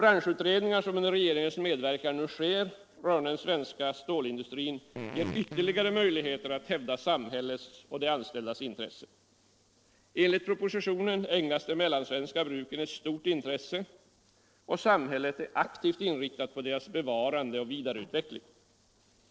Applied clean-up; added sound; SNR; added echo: neural separator model SepFormer DNS4.